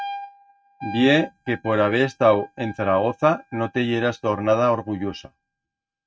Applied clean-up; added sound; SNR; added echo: neural mask model RNNoise.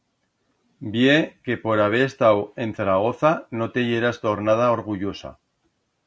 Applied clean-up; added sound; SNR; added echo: none; none; none; none.